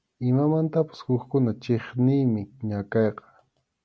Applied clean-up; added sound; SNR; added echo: none; none; none; none.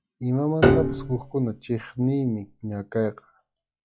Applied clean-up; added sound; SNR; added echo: classical method log-MMSE.